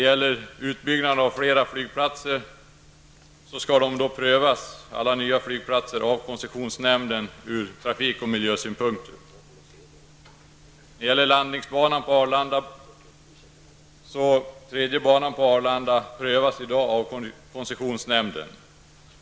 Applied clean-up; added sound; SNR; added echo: none; none; none; none.